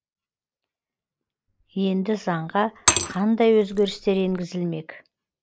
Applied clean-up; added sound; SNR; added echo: neural mask model Resemble Enhance denoiser.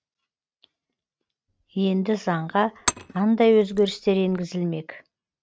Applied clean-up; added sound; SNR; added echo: neural mask model RNNoise.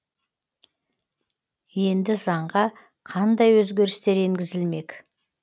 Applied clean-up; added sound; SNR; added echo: none; none; none; none.